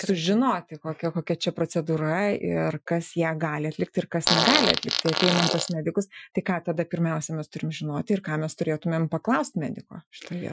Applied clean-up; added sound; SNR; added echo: classical method Wiener filter.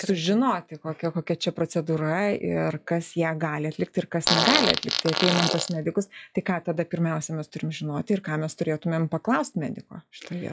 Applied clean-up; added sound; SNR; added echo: classical method log-MMSE.